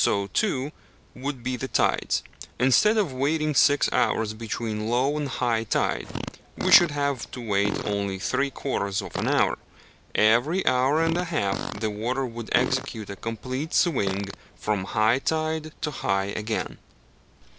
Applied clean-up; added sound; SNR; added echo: none; Fart; 10 dB; none.